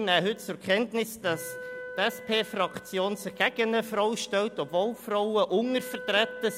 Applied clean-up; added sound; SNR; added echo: none; Wind instrument, woodwind instrument; 16 dB; none.